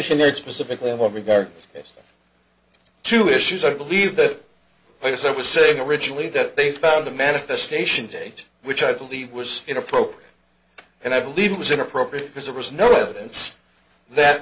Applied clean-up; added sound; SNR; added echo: none; none; none; none.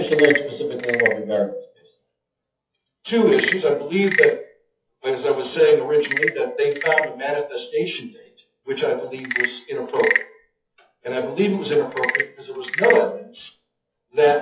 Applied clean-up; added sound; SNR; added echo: classical method WPE with log-MMSE.